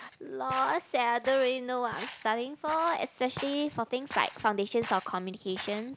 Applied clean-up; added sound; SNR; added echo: none; Walk, footsteps; 15 dB; none.